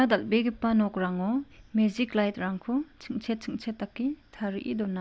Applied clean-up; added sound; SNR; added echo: none; none; none; none.